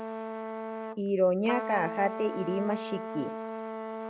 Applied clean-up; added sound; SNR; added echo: none; Trumpet; 6 dB; none.